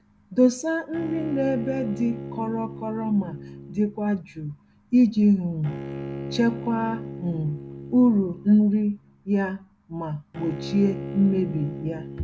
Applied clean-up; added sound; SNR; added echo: none; Bowed string instrument; 12 dB; none.